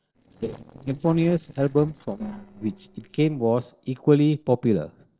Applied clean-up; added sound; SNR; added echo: neural separator model SepFormer DNS4.